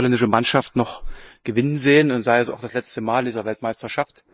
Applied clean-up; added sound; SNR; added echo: neural mask model Resemble Enhance denoiser.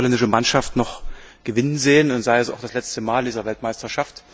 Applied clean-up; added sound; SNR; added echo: none; none; none; none.